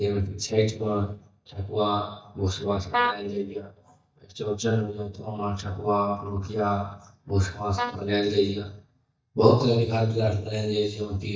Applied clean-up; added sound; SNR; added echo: neural mask model DeepFilterNet 3.